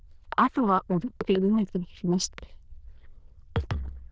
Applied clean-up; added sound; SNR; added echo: neural diffusion model UNIVERSE++.